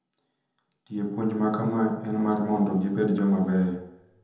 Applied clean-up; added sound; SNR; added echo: none; none; none; reverberation time 0.8 s.